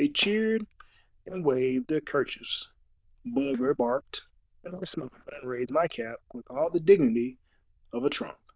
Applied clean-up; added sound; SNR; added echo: neural diffusion model UNIVERSE++.